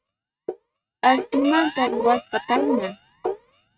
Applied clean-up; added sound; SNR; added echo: neural mask model RNNoise.